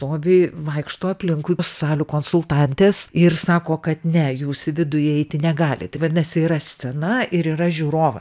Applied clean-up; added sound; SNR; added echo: none; none; none; none.